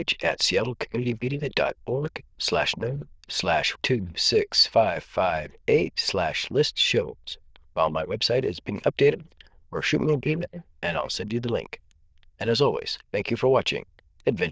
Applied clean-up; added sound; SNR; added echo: neural diffusion model UNIVERSE++.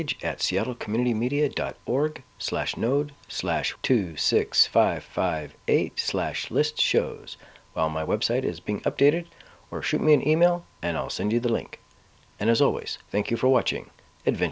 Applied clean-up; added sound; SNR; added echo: none; none; none; none.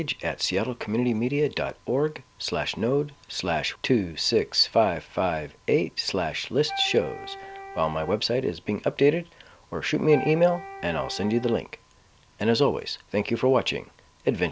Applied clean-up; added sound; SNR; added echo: none; Wind instrument, woodwind instrument; 14 dB; none.